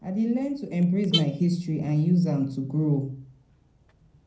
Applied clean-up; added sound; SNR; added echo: none; Alarm / Car; 14 dB; reverberation time 0.5 s.